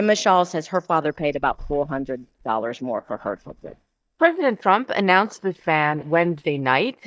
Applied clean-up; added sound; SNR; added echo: neural mask model DeepFilterNet 3.